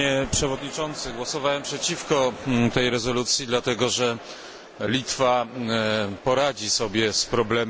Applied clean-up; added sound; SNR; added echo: none; none; none; none.